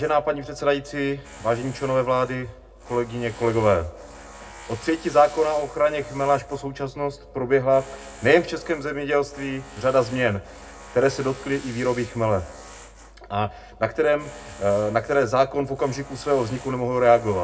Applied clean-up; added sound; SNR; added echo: none; Tools; 20 dB; reverberation time 0.2 s.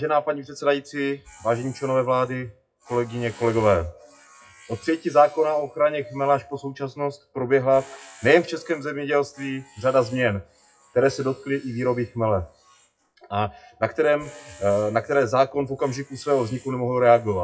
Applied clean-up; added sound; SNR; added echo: classical method WPE with log-MMSE.